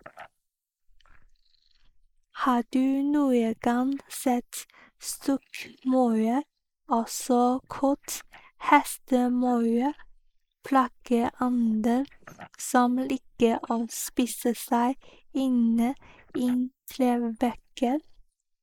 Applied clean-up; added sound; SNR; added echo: neural mask model Resemble Enhance denoiser.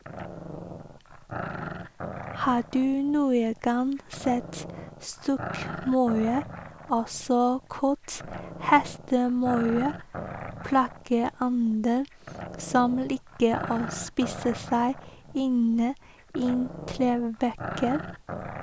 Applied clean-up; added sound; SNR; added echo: none; Growling; 12 dB; none.